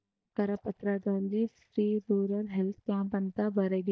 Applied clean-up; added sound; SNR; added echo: neural mask model DeepFilterNet 3.